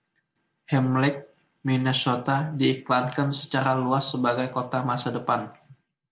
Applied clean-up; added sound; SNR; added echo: none; none; none; none.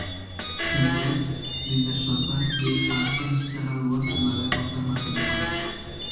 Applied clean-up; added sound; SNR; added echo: none; Squeak; 3 dB; reverberation time 1.1 s.